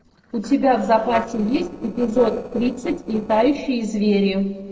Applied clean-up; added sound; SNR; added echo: neural separator model SepFormer DNS4.